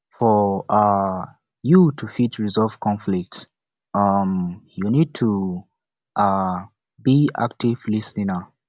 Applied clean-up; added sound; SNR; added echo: none; none; none; none.